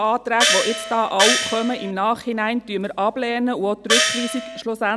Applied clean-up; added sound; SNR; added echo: none; Gong; -1 dB; none.